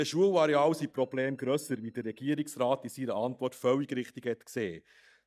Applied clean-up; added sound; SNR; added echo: neural mask model DeepFilterNet 3.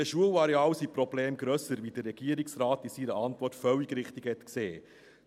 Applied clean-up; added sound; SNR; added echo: none; none; none; none.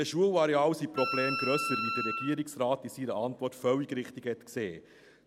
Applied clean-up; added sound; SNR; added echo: none; Wind instrument, woodwind instrument; 4 dB; none.